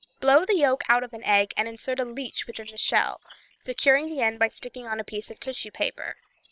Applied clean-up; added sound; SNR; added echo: neural separator model SepFormer WHAM!.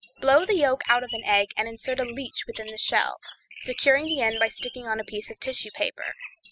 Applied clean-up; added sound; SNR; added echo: classical method spectral subtraction.